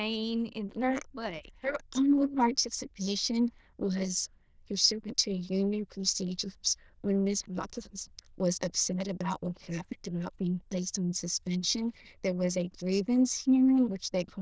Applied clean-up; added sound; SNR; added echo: neural diffusion model UNIVERSE++.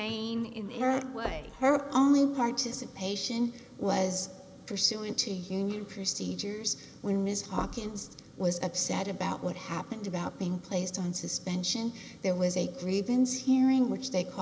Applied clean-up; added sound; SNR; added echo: none; Knock / Wood; 16 dB; none.